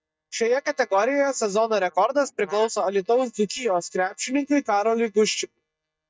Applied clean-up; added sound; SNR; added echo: neural mask model DeepFilterNet 3.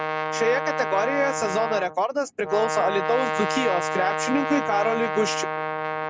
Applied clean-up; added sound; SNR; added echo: none; Brass instrument; 2 dB; none.